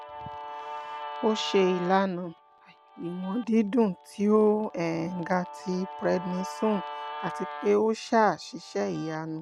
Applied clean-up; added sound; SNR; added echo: none; Guitar; 13 dB; none.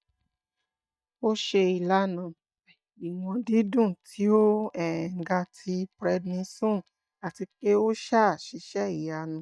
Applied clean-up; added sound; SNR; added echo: neural mask model DeepFilterNet 3.